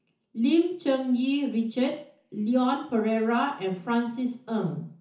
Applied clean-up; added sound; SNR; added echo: none; none; none; reverberation time 0.6 s.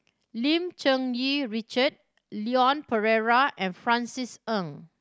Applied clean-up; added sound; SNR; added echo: none; none; none; none.